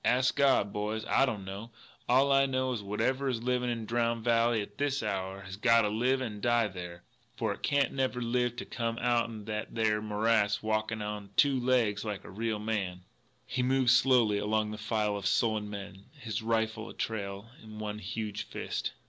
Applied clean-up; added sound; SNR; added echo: none; none; none; none.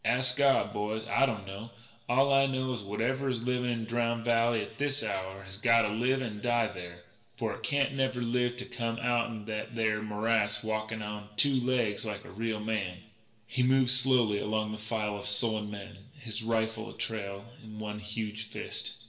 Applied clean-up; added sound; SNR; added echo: none; none; none; reverberation time 0.8 s.